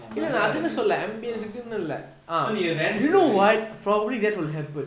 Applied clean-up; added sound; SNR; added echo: none; none; none; none.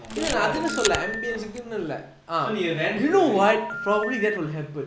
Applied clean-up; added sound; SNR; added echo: none; Camera + Telephone; 8 dB; none.